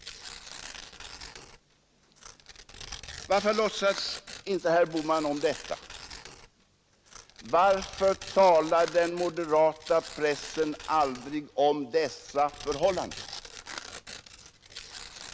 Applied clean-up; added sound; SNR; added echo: none; Tearing; 15 dB; none.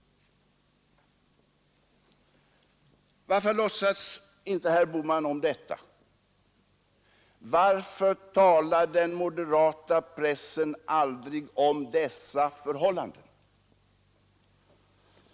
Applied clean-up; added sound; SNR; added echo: none; none; none; none.